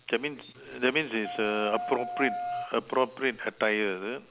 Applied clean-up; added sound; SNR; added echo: none; Wind instrument, woodwind instrument; 7 dB; none.